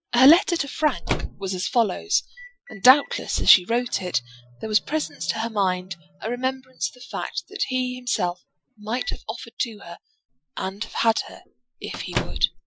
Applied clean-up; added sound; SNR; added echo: classical method Wiener filter.